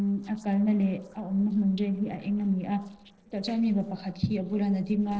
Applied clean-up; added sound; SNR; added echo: neural separator model SepFormer DNS4.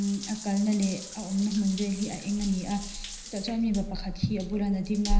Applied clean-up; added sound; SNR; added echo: none; Drip / Trickle, dribble / Bathtub (filling or washing) / Water tap, faucet; 5 dB; reverberation time 0.9 s.